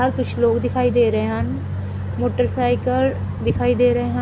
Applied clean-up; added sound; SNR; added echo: none; none; none; none.